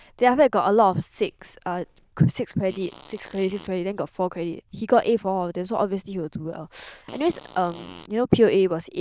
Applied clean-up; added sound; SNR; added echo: neural diffusion model UNIVERSE++.